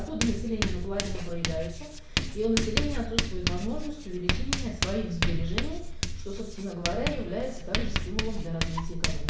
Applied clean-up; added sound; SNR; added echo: none; Writing; -3 dB; reverberation time 0.6 s.